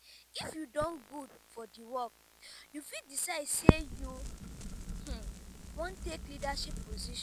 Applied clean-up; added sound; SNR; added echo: none; Crackle; -5 dB; none.